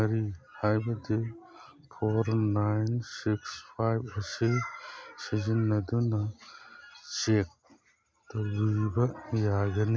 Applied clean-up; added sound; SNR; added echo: none; none; none; none.